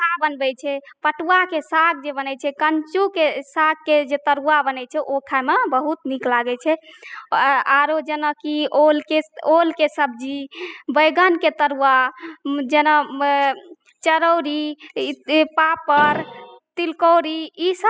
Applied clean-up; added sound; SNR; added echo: classical method spectral subtraction.